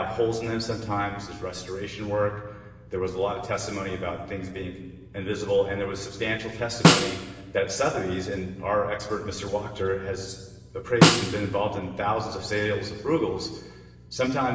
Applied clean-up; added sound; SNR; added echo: none; Snare drum; -4 dB; reverberation time 1.2 s.